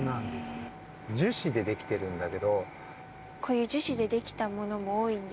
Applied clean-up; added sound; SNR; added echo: none; Bass guitar; 19 dB; none.